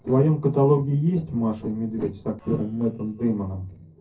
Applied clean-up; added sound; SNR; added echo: neural separator model SepFormer DNS4.